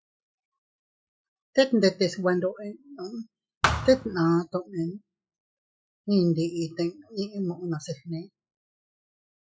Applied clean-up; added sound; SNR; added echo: classical method spectral subtraction.